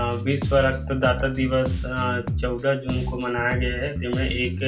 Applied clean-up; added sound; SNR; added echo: none; Bass guitar; 4 dB; reverberation time 0.2 s.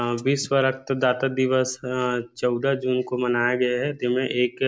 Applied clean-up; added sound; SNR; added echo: none; none; none; none.